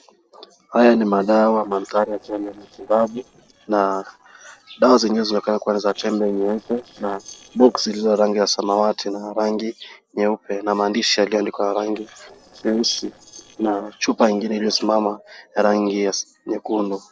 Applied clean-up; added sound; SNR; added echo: neural separator model SepFormer DNS4.